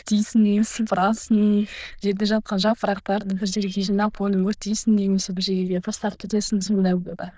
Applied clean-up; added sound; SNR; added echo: neural diffusion model UNIVERSE++.